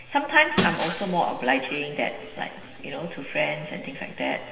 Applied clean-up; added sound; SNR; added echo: none; Shatter; 8 dB; reverberation time 2.0 s.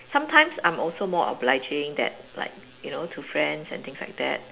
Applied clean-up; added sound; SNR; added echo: none; none; none; none.